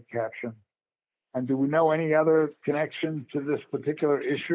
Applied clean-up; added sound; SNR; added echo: neural mask model Resemble Enhance denoiser.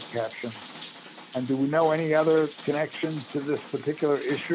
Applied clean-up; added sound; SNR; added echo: none; Rain; 15 dB; none.